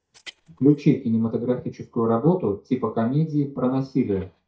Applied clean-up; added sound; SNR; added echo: neural mask model DeepFilterNet 3.